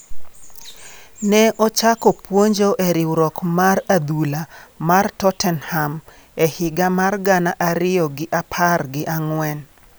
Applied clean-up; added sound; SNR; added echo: none; none; none; none.